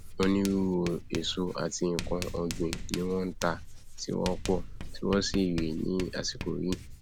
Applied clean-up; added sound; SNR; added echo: none; Writing; 7 dB; none.